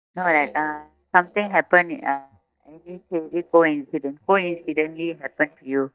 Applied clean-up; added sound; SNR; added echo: neural mask model DeepFilterNet 3.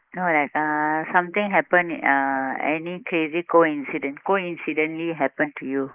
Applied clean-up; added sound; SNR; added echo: neural mask model Resemble Enhance denoiser.